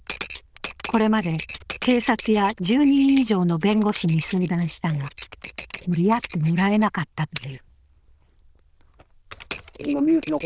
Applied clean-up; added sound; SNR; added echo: neural diffusion model UNIVERSE++.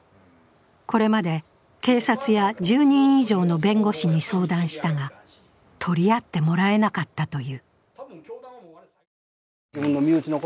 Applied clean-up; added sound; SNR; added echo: none; none; none; none.